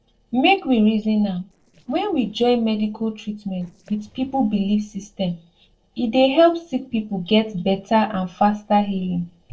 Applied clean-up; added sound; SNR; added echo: neural separator model SepFormer DNS4.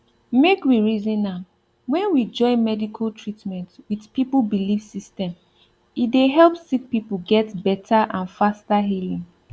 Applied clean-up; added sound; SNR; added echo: none; none; none; none.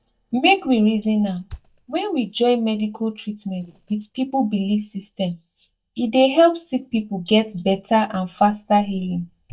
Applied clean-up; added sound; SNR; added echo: neural mask model DeepFilterNet 3.